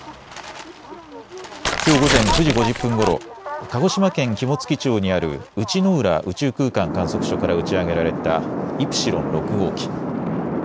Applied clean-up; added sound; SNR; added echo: none; Tearing; 1 dB; none.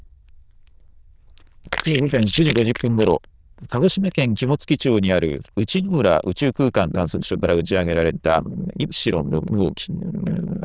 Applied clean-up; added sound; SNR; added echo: neural diffusion model UNIVERSE++.